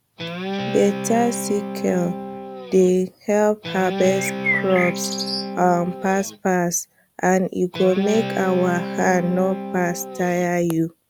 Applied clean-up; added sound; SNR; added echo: none; Bird + Guitar; 7 dB; none.